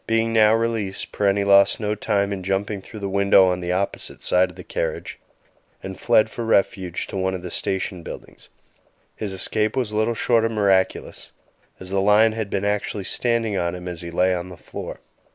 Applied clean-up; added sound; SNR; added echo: none; none; none; none.